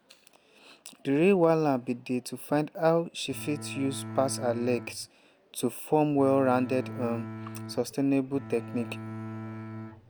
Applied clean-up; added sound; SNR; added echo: none; Bowed string instrument; 11 dB; none.